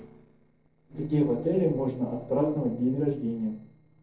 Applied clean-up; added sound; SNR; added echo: neural separator model SepFormer DNS4.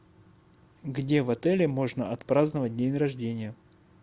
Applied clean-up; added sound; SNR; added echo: none; none; none; none.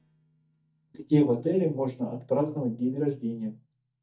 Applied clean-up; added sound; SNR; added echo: neural mask model DeepFilterNet 3.